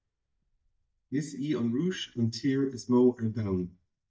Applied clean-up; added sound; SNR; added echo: neural mask model DeepFilterNet 3.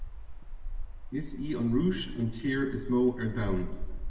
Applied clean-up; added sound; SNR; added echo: none; Cricket; 5 dB; reverberation time 1.1 s.